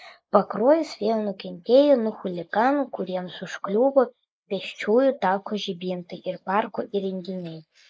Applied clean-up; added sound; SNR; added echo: neural mask model Resemble Enhance denoiser.